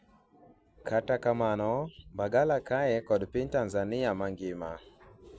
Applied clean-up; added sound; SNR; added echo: none; none; none; none.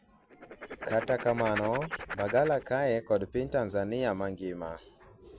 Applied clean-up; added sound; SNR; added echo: none; Writing; 10 dB; none.